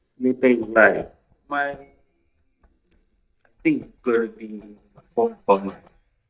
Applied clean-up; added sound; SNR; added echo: neural mask model DeepFilterNet 3.